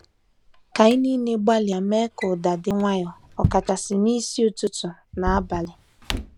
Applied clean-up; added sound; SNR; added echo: none; Drawer open or close; 11 dB; none.